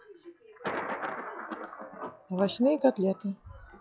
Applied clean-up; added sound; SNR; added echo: classical method log-MMSE.